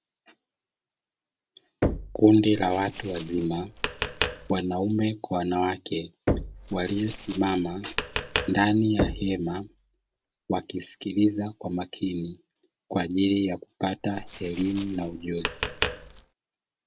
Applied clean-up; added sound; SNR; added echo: none; Tap + Knock; 7 dB; none.